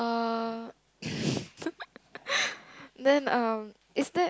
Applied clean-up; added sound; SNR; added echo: none; none; none; none.